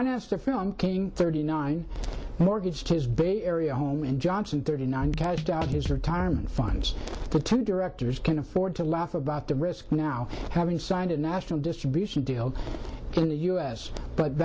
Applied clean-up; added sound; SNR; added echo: none; Drum kit; 3 dB; none.